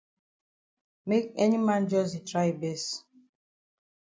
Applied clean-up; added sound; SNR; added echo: none; none; none; none.